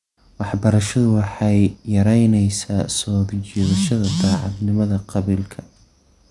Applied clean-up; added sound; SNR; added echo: none; none; none; none.